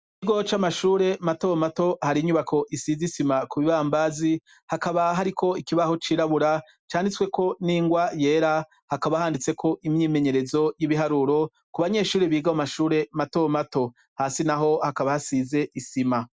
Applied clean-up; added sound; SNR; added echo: none; none; none; none.